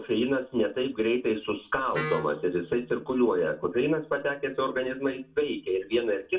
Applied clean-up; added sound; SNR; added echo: none; Wind instrument, woodwind instrument; 16 dB; reverberation time 0.2 s.